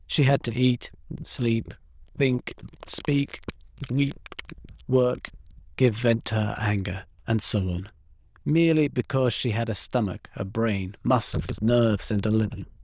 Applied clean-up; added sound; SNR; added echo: neural diffusion model UNIVERSE++.